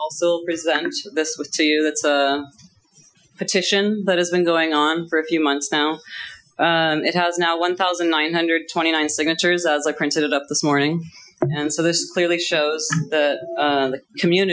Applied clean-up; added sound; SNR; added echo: classical method Wiener filter.